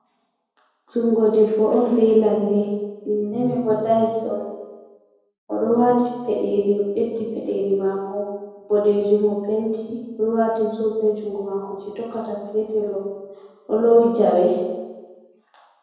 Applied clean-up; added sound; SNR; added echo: none; none; none; reverberation time 1.2 s.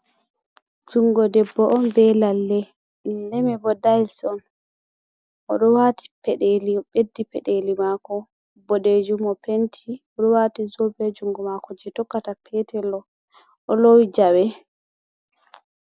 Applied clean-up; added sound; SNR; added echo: none; none; none; none.